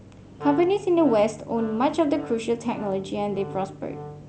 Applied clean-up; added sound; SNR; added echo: none; Wind instrument, woodwind instrument; 15 dB; none.